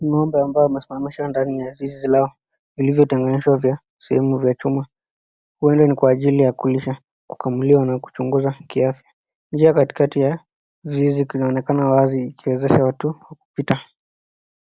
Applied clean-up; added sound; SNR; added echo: none; none; none; none.